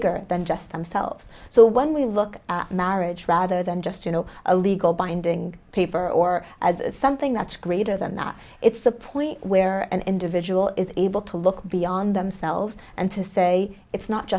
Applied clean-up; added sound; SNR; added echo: none; none; none; none.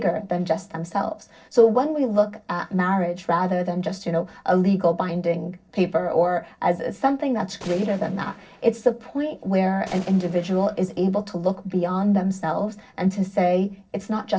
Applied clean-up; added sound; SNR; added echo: neural separator model SepFormer DNS4.